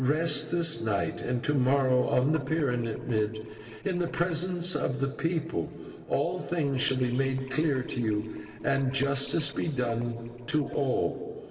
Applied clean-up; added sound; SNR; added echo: neural separator model SepFormer DNS4.